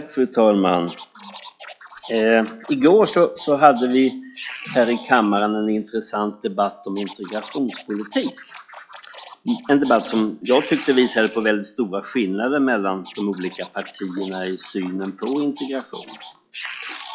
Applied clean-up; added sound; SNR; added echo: classical method log-MMSE.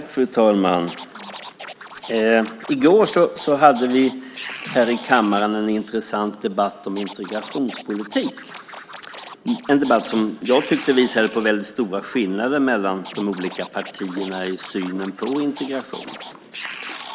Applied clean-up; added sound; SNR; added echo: none; Scratching (performance technique); 17 dB; none.